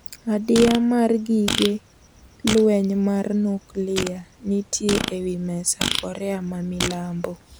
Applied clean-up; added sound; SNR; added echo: none; Fart; 8 dB; none.